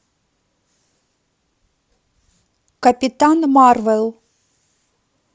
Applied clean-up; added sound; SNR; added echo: none; none; none; none.